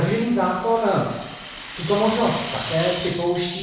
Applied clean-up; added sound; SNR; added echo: none; Rattle (instrument); 13 dB; reverberation time 1.0 s.